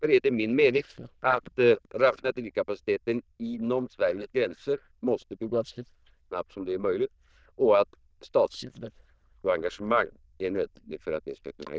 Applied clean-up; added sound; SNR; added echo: neural diffusion model UNIVERSE++.